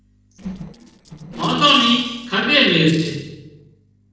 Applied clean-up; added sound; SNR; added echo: neural separator model SepFormer DNS4.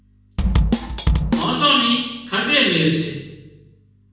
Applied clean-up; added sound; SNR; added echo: none; Bass drum / Snare drum; -1 dB; reverberation time 1.2 s.